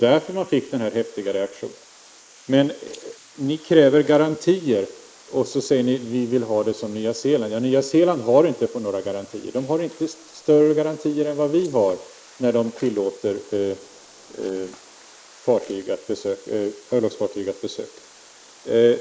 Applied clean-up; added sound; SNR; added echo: neural mask model Resemble Enhance denoiser.